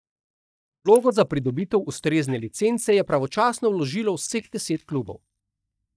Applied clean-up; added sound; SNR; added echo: neural mask model DeepFilterNet 3.